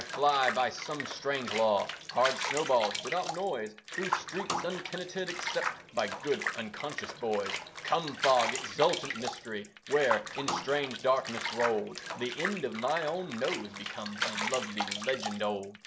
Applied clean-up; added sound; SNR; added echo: none; Bathtub (filling or washing) / Water; 5 dB; none.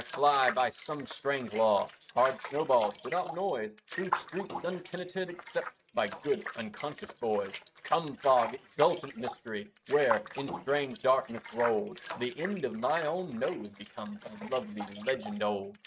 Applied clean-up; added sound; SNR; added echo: neural mask model RNNoise.